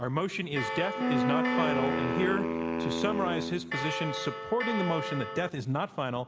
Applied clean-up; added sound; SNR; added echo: none; Wind instrument, woodwind instrument + Bell; -1 dB; none.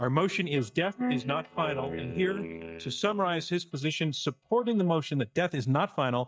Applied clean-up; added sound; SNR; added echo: neural mask model DeepFilterNet 3.